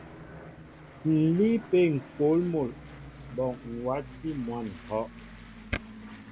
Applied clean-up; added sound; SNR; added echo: none; Aircraft; 16 dB; none.